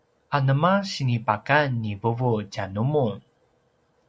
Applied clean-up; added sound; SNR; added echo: none; none; none; none.